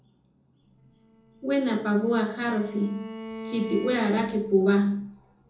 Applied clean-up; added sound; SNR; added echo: none; Bowed string instrument; 14 dB; reverberation time 0.6 s.